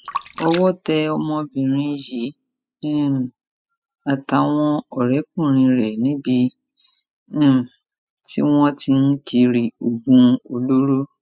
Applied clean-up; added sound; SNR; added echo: classical method spectral subtraction.